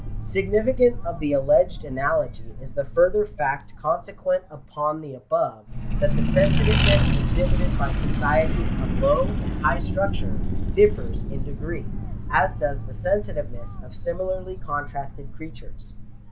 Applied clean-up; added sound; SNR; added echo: none; Accelerating, revving, vroom; 0 dB; none.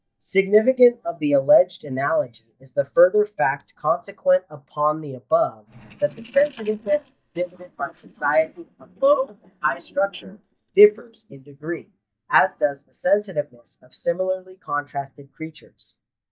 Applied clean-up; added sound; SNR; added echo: neural mask model DeepFilterNet 3.